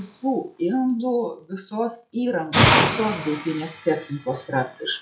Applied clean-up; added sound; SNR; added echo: classical method log-MMSE.